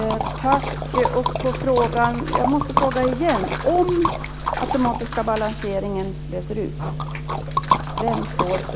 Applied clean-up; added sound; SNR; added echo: none; Liquid; 4 dB; none.